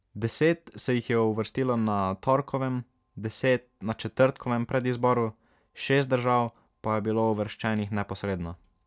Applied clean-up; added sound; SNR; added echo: none; none; none; none.